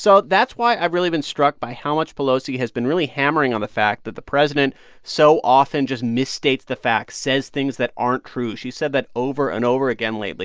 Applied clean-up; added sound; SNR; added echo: none; none; none; none.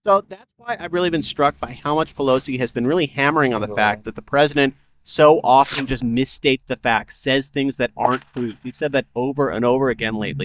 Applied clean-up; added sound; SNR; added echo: neural mask model DeepFilterNet 3.